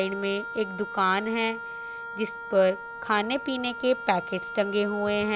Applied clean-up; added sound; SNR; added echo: none; Wind instrument, woodwind instrument; 10 dB; none.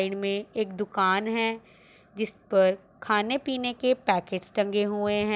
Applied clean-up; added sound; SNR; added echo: none; none; none; none.